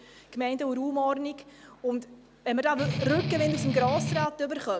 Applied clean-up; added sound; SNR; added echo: none; Strum; 1 dB; none.